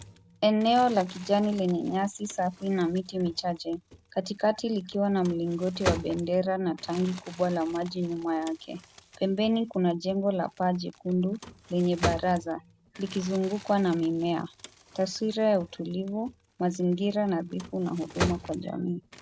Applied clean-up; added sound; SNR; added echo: none; Crumpling, crinkling; 13 dB; none.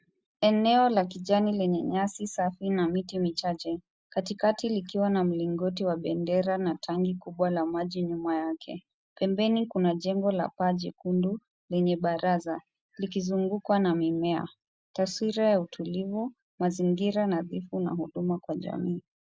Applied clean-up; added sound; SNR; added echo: none; none; none; none.